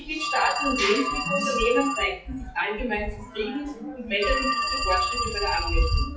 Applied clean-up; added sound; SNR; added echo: classical method WPE with log-MMSE.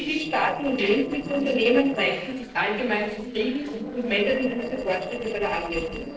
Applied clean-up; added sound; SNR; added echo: neural separator model SepFormer DNS4.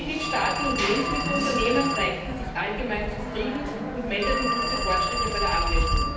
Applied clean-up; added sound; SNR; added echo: none; Telephone; -2 dB; reverberation time 0.9 s.